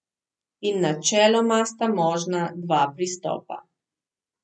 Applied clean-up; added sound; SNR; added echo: none; none; none; none.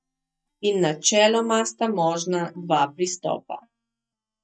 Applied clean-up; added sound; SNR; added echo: neural mask model DeepFilterNet 3.